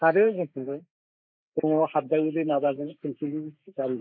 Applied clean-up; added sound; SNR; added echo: neural mask model Resemble Enhance denoiser.